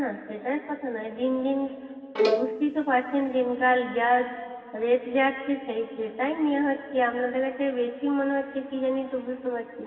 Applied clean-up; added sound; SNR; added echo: none; Bowed string instrument; 2 dB; reverberation time 2.4 s.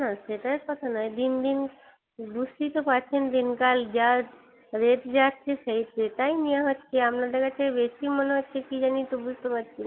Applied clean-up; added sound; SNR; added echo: none; none; none; none.